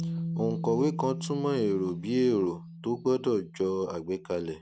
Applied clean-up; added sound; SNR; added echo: none; Bass guitar; 9 dB; none.